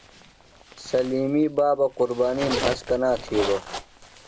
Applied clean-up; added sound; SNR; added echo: none; Zipper (clothing); 10 dB; none.